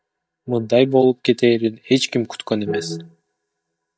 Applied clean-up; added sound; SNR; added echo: neural mask model DeepFilterNet 3.